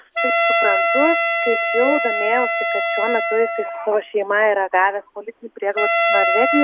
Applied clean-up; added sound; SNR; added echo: none; Wind instrument, woodwind instrument; 0 dB; none.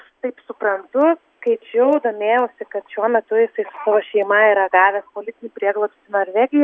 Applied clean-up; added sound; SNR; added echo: none; none; none; none.